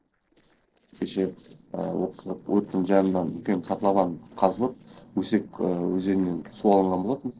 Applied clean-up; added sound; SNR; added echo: neural separator model SepFormer DNS4.